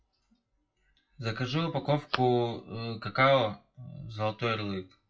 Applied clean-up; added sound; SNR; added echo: classical method WPE with log-MMSE.